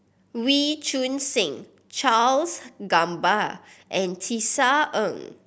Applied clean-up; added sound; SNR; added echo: none; none; none; none.